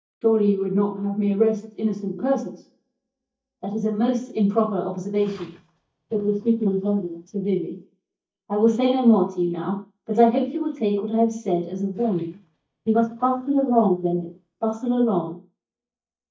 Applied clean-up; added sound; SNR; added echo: neural mask model DeepFilterNet 3.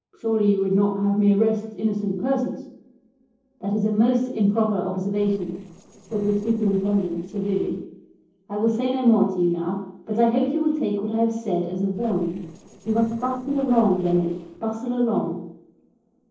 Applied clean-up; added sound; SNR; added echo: neural separator model SepFormer DNS4.